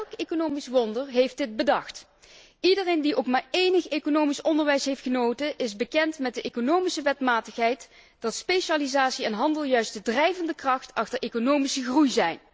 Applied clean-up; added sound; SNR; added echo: none; none; none; none.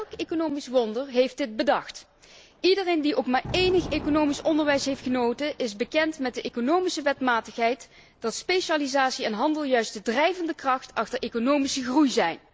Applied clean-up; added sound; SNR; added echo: none; Thunder; 20 dB; none.